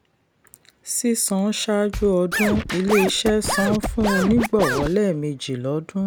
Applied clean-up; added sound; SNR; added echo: none; Scratching (performance technique); 4 dB; none.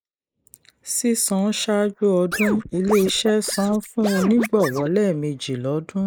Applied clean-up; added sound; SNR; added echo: neural mask model Resemble Enhance denoiser.